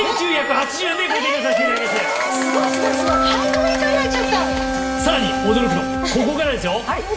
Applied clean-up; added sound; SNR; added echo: none; Wind instrument, woodwind instrument; 5 dB; reverberation time 2.6 s.